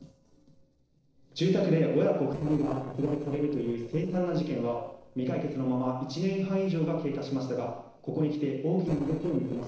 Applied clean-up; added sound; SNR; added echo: neural separator model SepFormer DNS4.